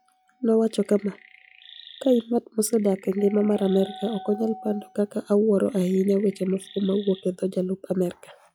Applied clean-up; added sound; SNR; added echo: classical method log-MMSE.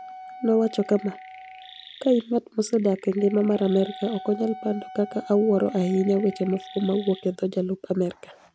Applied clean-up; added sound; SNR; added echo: none; Wind instrument, woodwind instrument + Chirp, tweet; 18 dB; none.